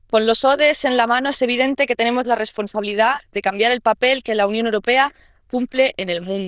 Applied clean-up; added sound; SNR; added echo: neural diffusion model UNIVERSE++.